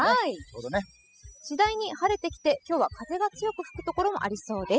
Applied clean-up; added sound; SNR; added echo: classical method spectral subtraction.